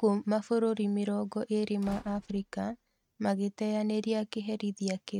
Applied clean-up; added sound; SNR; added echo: neural mask model RNNoise.